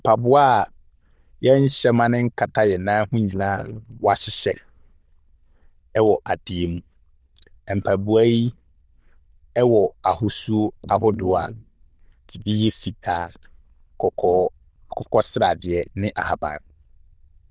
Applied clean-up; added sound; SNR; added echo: neural diffusion model UNIVERSE++.